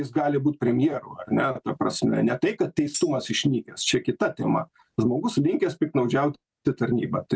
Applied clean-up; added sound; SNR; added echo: neural mask model RNNoise.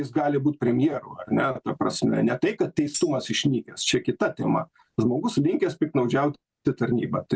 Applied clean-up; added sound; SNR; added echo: none; Tambourine; 14 dB; none.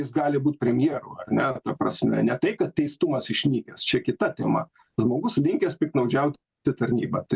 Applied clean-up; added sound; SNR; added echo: none; none; none; none.